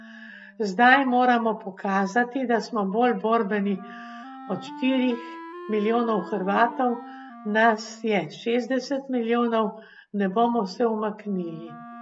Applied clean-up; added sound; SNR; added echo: none; Wind instrument, woodwind instrument; 18 dB; none.